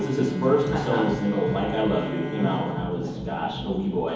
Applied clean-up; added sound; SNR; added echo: none; Bowed string instrument; 11 dB; reverberation time 2.2 s.